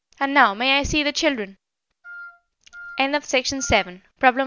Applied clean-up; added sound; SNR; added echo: none; Wind instrument, woodwind instrument; 19 dB; none.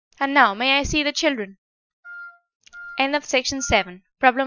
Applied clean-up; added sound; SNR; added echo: classical method Wiener filter.